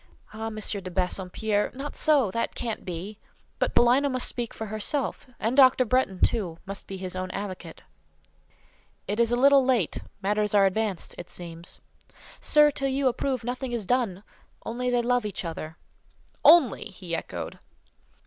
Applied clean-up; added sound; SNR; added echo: none; none; none; none.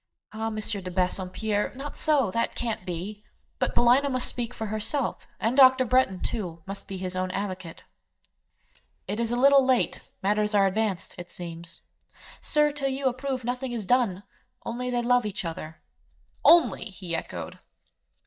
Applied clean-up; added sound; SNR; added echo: neural mask model DeepFilterNet 3.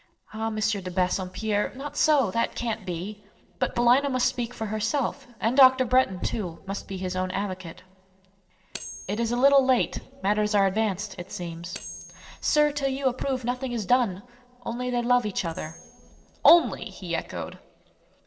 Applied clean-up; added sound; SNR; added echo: neural separator model SepFormer DNS4.